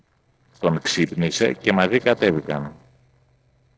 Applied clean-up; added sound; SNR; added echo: neural separator model SepFormer DNS4.